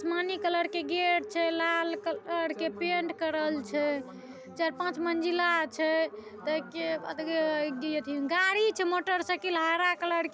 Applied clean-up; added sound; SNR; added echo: none; none; none; none.